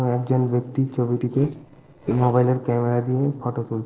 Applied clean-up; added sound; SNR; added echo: neural separator model SepFormer DNS4.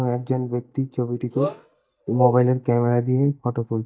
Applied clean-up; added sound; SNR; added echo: neural mask model DeepFilterNet 3.